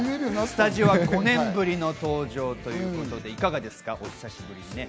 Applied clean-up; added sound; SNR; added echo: none; none; none; none.